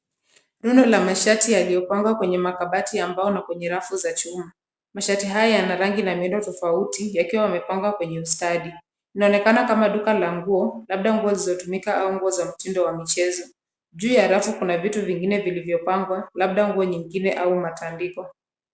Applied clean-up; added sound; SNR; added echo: none; none; none; none.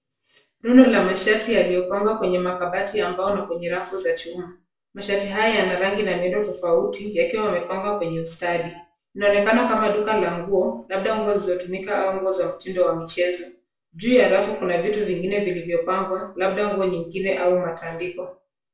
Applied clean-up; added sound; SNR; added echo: none; none; none; reverberation time 0.3 s.